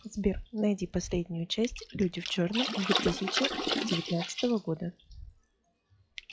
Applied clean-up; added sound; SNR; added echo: classical method log-MMSE.